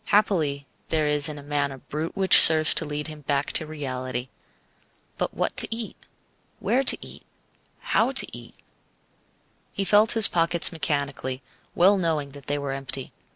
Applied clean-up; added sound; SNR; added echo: none; none; none; none.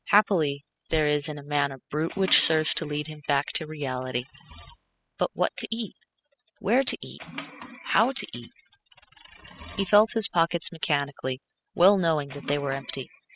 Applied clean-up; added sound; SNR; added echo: classical method spectral subtraction.